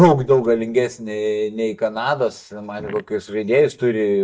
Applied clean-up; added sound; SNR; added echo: neural mask model DeepFilterNet 3.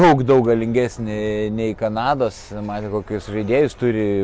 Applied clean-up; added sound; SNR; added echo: none; none; none; none.